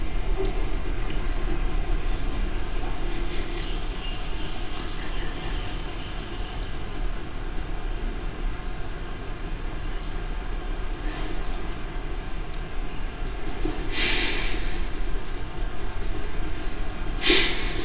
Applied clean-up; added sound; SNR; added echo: none; none; none; reverberation time 2.5 s.